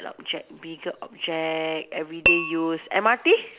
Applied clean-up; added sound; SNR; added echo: none; Tap / Glass; 0 dB; none.